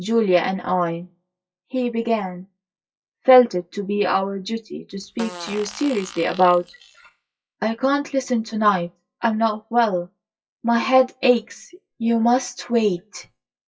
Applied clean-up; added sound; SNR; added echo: classical method WPE with log-MMSE.